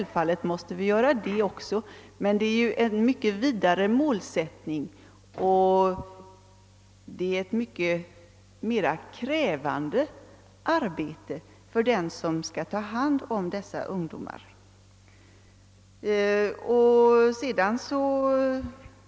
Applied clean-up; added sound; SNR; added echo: none; none; none; none.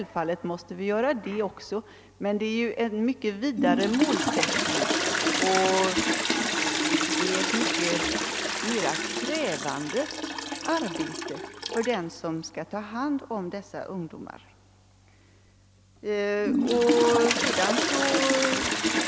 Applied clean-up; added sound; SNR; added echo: none; Toilet flush; 0 dB; none.